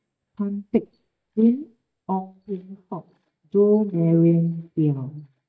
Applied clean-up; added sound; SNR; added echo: neural mask model DeepFilterNet 3.